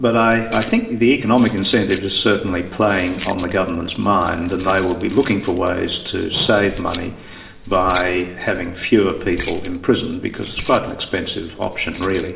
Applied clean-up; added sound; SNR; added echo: none; Keys jangling; 15 dB; reverberation time 1.4 s.